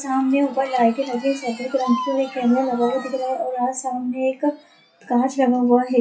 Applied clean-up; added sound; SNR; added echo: classical method WPE with log-MMSE.